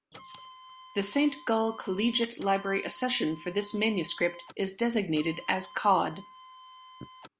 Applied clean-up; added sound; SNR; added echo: none; Printer; 19 dB; none.